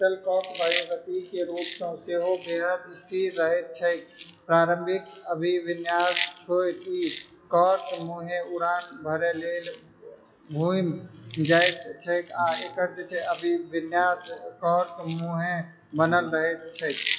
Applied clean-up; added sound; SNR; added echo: classical method WPE with log-MMSE.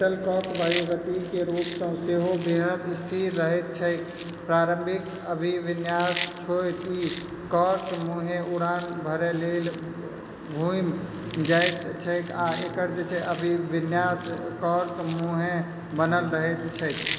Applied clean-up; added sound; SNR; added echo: none; Chewing, mastication; 9 dB; reverberation time 2.9 s.